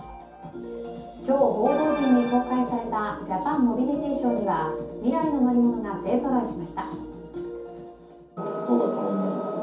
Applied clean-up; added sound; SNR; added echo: none; none; none; reverberation time 0.6 s.